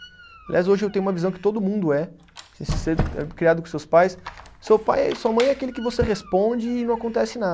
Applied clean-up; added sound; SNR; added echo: none; Squeak; 13 dB; none.